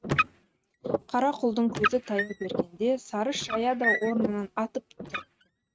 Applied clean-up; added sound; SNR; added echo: neural mask model RNNoise.